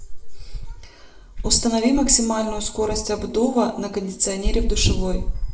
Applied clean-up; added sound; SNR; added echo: none; Insect; 5 dB; reverberation time 0.4 s.